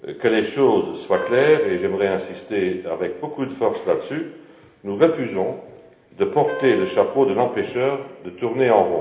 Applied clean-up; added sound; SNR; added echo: none; Wind instrument, woodwind instrument; 15 dB; reverberation time 1.0 s.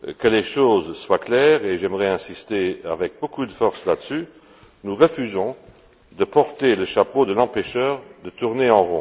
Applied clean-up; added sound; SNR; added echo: none; none; none; none.